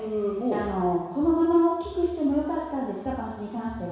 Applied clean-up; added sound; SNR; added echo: none; none; none; reverberation time 1.1 s.